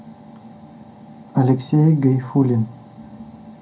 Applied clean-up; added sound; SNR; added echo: none; none; none; reverberation time 0.2 s.